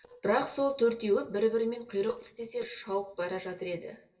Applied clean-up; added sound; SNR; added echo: neural separator model SepFormer DNS4.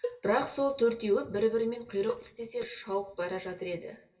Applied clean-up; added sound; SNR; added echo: none; Cowbell; 11 dB; reverberation time 0.8 s.